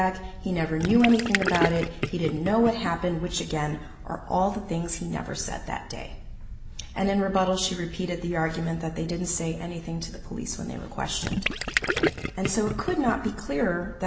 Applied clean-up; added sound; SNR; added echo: none; Gurgling; 2 dB; none.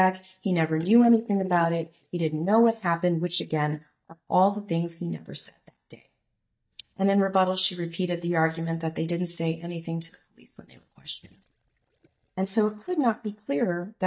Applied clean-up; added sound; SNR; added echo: neural mask model DeepFilterNet 3.